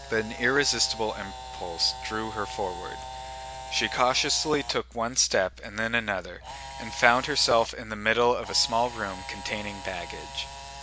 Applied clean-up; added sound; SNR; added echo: none; Camera; 13 dB; none.